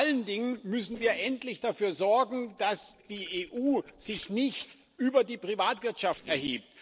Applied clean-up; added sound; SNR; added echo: neural separator model SepFormer DNS4.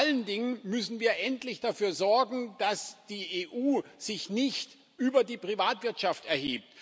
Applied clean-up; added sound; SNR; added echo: none; none; none; none.